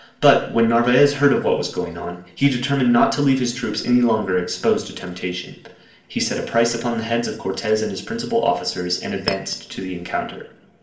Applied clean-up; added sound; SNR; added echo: none; Chink, clink; 11 dB; reverberation time 0.8 s.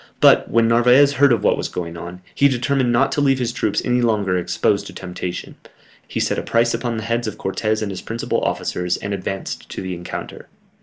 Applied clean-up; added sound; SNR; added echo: none; none; none; none.